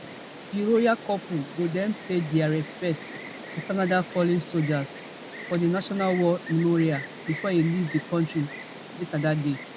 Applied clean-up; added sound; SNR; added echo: none; Insect; 13 dB; none.